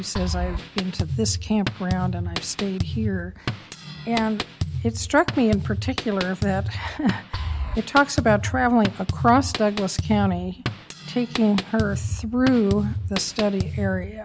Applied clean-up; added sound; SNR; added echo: none; Drum kit; 5 dB; none.